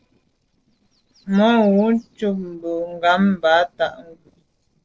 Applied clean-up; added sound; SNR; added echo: neural separator model SepFormer DNS4.